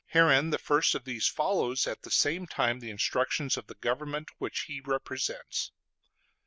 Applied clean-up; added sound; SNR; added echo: none; none; none; none.